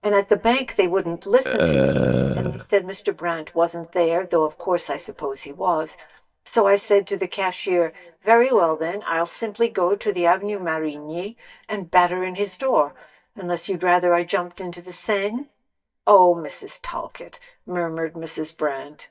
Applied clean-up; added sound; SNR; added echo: neural mask model DeepFilterNet 3.